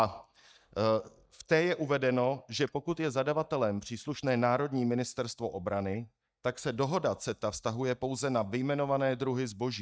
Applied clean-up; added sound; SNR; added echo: neural mask model DeepFilterNet 3.